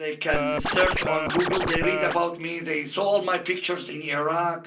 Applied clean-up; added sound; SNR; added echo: none; Scratching (performance technique); 1 dB; reverberation time 0.3 s.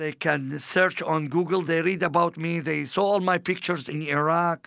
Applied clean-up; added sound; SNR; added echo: none; none; none; none.